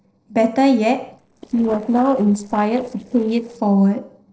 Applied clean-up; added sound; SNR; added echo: neural separator model SepFormer DNS4.